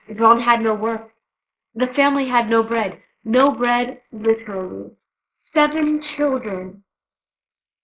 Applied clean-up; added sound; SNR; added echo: neural mask model Resemble Enhance denoiser.